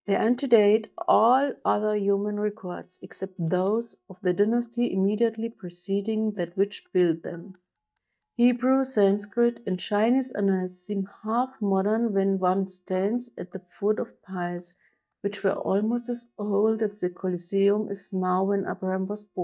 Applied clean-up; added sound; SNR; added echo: neural mask model DeepFilterNet 3.